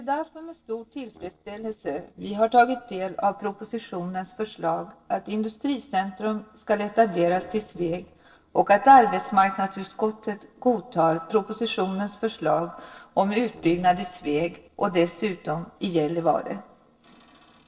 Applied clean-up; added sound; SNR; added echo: neural separator model SepFormer DNS4.